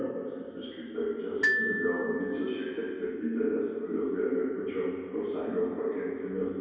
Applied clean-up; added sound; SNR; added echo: none; Glockenspiel; 1 dB; reverberation time 2.2 s.